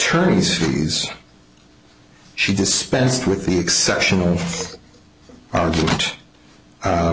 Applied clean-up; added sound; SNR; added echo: none; none; none; none.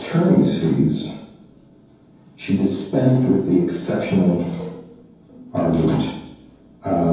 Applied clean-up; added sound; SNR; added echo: none; none; none; reverberation time 0.9 s.